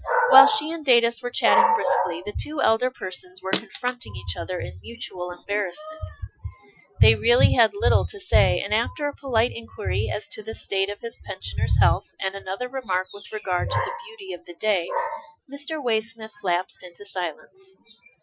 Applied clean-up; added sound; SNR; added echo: classical method Wiener filter.